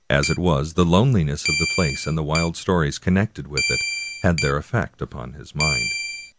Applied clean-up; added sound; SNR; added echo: none; Keyboard (musical); 6 dB; none.